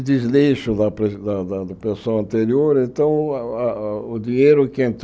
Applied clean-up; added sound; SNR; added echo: none; none; none; none.